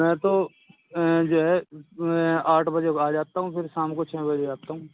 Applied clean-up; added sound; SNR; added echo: none; none; none; none.